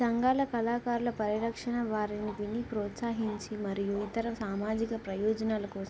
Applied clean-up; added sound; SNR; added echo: none; none; none; none.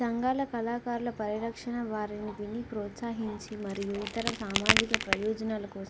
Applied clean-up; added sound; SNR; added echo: none; Crack; -1 dB; none.